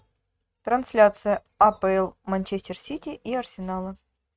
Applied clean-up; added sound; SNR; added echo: neural mask model RNNoise.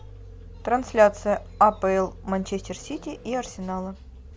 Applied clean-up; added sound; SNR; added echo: none; Vehicle; 17 dB; none.